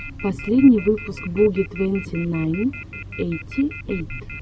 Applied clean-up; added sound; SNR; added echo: none; Telephone; 16 dB; none.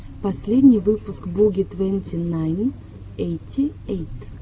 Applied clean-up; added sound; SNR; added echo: none; none; none; none.